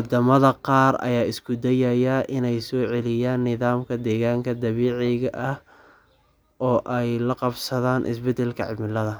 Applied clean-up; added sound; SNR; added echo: none; none; none; none.